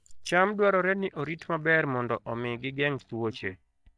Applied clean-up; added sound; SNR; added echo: neural mask model DeepFilterNet 3.